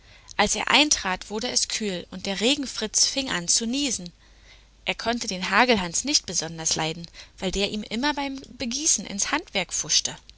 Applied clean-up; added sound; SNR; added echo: none; none; none; none.